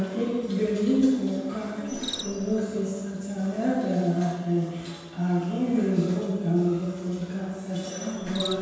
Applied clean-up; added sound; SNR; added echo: none; Cricket; 19 dB; reverberation time 1.2 s.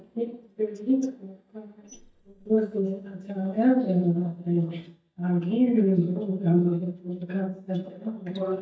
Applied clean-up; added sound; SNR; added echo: neural mask model DeepFilterNet 3.